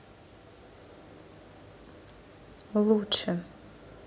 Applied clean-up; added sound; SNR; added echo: none; none; none; none.